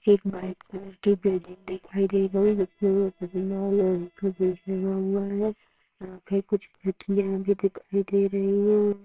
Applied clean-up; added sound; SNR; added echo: neural separator model SepFormer WHAMR!.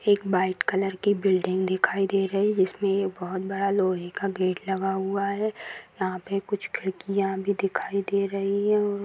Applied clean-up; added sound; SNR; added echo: none; none; none; none.